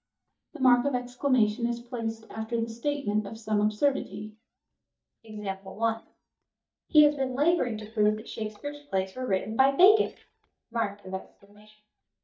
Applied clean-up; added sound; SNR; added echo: neural mask model DeepFilterNet 3.